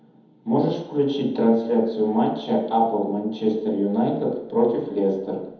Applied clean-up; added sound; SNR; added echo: none; none; none; reverberation time 1.0 s.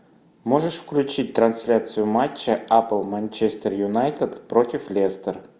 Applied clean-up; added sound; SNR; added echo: none; none; none; none.